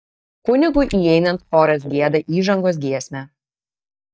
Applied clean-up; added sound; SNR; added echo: neural mask model DeepFilterNet 3.